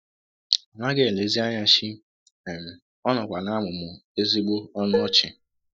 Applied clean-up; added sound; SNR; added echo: neural mask model DeepFilterNet 3.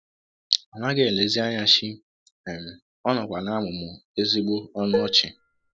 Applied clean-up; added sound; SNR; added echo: none; Dishes, pots, and pans; 3 dB; none.